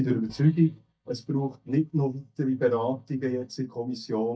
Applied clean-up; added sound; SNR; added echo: neural mask model DeepFilterNet 3.